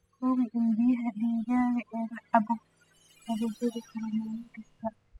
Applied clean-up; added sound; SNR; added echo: classical method spectral subtraction.